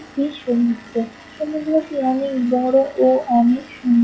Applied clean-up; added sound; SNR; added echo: classical method log-MMSE.